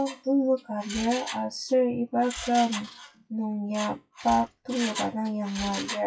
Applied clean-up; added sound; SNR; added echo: classical method WPE with log-MMSE.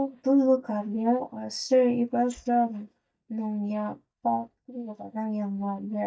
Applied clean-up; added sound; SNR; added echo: neural mask model DeepFilterNet 3.